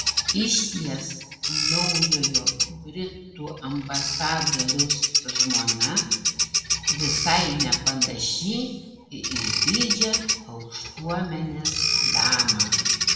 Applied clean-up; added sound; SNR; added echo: none; Bird vocalization, bird call, bird song; -4 dB; reverberation time 0.9 s.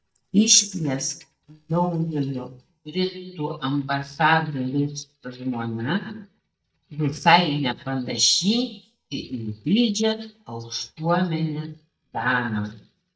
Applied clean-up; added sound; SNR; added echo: neural mask model DeepFilterNet 3.